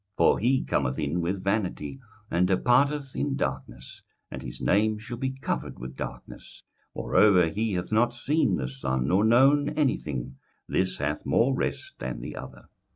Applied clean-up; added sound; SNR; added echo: none; none; none; none.